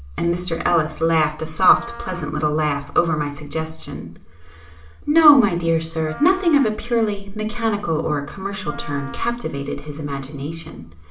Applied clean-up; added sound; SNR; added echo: none; Wind instrument, woodwind instrument; 18 dB; reverberation time 0.4 s.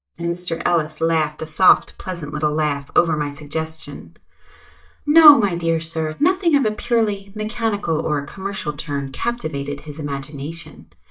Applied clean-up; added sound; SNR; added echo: neural mask model DeepFilterNet 3.